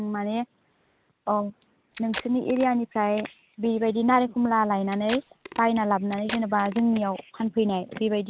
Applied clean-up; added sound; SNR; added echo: none; Packing tape, duct tape; 14 dB; none.